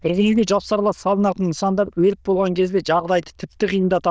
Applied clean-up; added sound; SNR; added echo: neural diffusion model UNIVERSE++.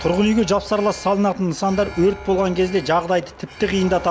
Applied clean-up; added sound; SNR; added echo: none; Alarm; 17 dB; none.